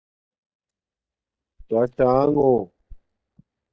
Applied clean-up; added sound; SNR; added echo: neural mask model DeepFilterNet 3.